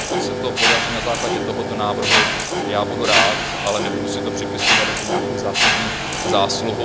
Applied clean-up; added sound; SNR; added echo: none; Mechanisms; -5 dB; none.